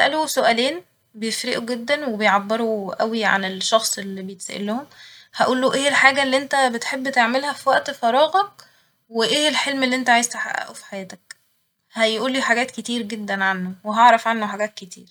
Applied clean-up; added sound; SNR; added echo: none; none; none; none.